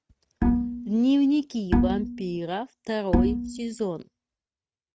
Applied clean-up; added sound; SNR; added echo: neural mask model RNNoise.